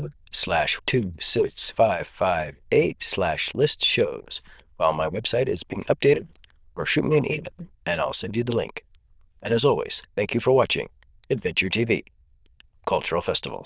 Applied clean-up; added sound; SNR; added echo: neural diffusion model UNIVERSE++.